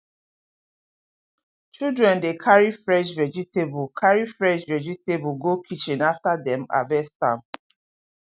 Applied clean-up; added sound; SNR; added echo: none; none; none; none.